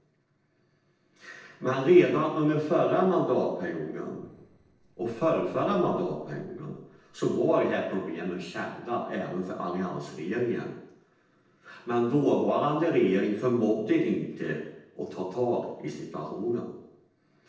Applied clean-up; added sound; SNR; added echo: neural separator model SepFormer DNS4.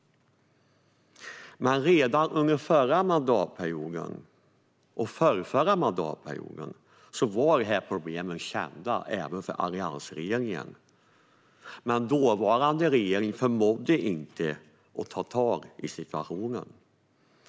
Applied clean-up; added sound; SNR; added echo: none; none; none; none.